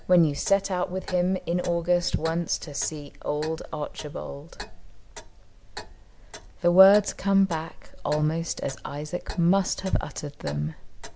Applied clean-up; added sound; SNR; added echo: none; Clock; 15 dB; none.